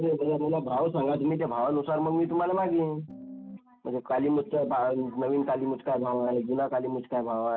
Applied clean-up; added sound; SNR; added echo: none; Piano; 14 dB; none.